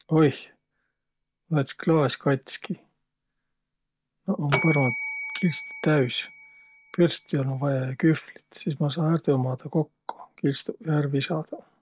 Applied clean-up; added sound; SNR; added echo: none; Bell; 13 dB; none.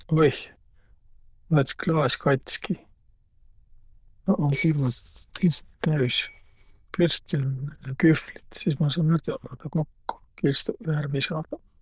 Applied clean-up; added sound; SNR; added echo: neural diffusion model UNIVERSE++.